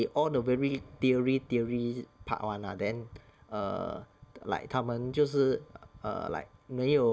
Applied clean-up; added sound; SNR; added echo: none; none; none; none.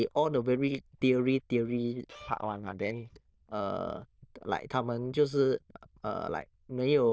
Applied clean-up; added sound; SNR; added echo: neural diffusion model UNIVERSE++.